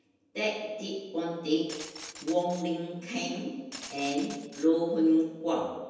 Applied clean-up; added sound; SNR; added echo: none; Glass; 17 dB; reverberation time 1.1 s.